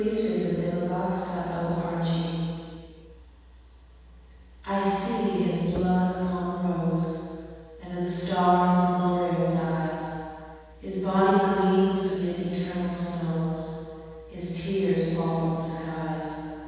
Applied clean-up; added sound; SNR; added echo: none; Bowed string instrument; 13 dB; reverberation time 2.1 s.